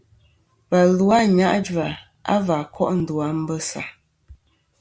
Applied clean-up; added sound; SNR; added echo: none; none; none; none.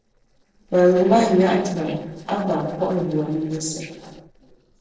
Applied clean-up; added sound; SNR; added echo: neural separator model SepFormer DNS4.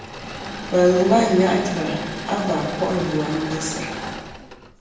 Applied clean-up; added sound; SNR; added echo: none; Engine / Mechanisms; 9 dB; reverberation time 1.0 s.